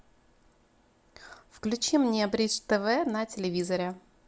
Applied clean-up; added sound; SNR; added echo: none; none; none; none.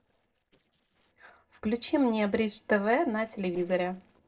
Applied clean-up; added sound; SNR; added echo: neural separator model SepFormer DNS4.